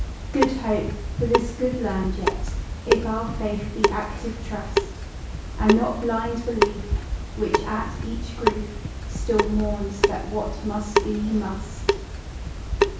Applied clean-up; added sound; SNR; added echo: none; Drip / Sink (filling or washing) / Water tap, faucet; -1 dB; reverberation time 0.6 s.